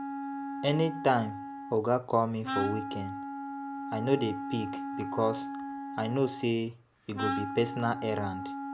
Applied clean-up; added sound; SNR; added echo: none; Wind instrument, woodwind instrument; 6 dB; none.